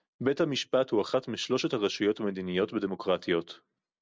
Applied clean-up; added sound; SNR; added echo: none; none; none; none.